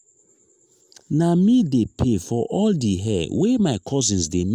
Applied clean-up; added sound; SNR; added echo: none; none; none; none.